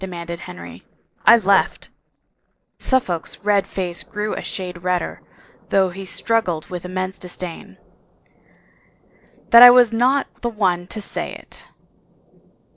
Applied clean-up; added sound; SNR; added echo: neural separator model SepFormer DNS4.